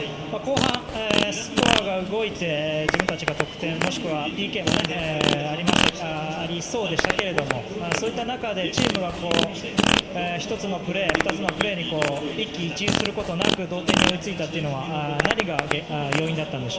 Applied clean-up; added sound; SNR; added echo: none; Fart; 0 dB; reverberation time 1.5 s.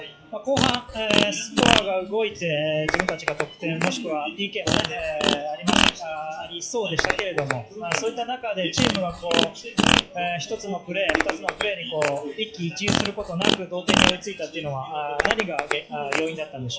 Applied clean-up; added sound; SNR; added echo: classical method WPE with log-MMSE.